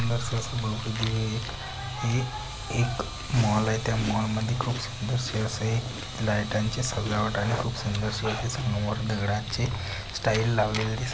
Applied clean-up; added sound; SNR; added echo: none; Chewing, mastication; 16 dB; none.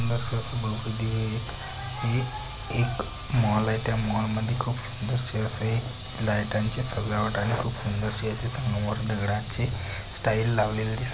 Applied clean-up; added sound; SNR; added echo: none; none; none; none.